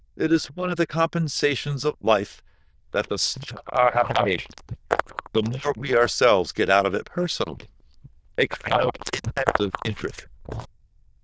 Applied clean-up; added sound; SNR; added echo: neural diffusion model UNIVERSE++.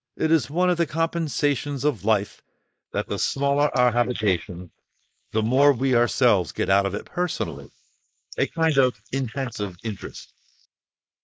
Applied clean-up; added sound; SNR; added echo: neural mask model Resemble Enhance denoiser.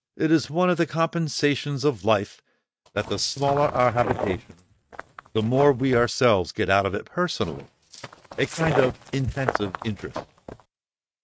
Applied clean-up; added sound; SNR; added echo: neural mask model RNNoise.